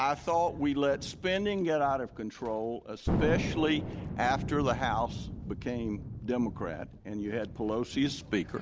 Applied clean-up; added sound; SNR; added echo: none; Thunder; 7 dB; none.